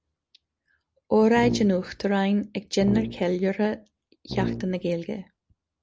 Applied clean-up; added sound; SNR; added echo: none; Brass instrument; 8 dB; none.